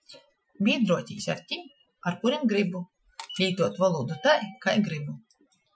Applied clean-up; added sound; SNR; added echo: classical method Wiener filter.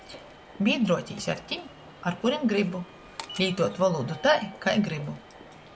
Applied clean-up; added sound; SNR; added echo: none; Walk, footsteps / Subway, metro, underground; 17 dB; none.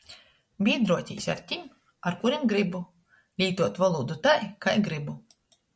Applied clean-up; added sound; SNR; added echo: none; none; none; none.